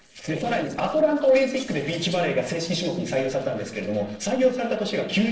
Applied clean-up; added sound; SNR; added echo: neural separator model SepFormer DNS4.